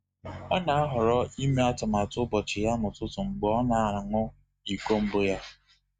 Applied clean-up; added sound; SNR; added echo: neural mask model RNNoise.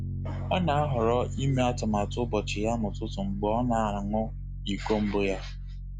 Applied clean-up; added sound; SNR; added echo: none; Piano; 5 dB; none.